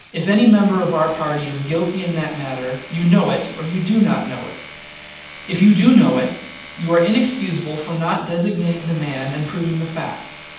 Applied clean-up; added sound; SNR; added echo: none; Domestic sounds, home sounds; 17 dB; reverberation time 0.8 s.